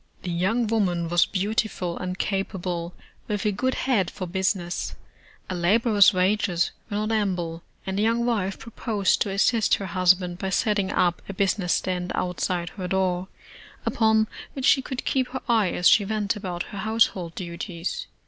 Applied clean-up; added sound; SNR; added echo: none; none; none; none.